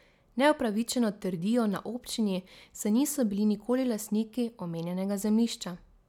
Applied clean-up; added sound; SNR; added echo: none; none; none; none.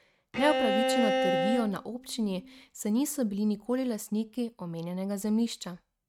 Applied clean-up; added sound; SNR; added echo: neural mask model RNNoise.